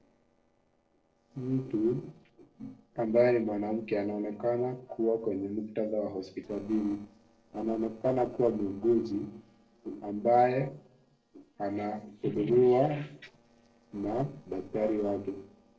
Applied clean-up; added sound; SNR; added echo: neural separator model SepFormer DNS4.